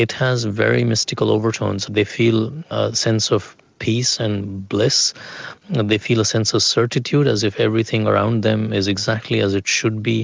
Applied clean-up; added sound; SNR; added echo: none; none; none; none.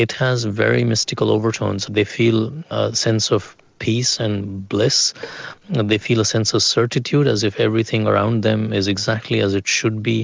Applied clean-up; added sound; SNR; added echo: neural mask model Resemble Enhance denoiser.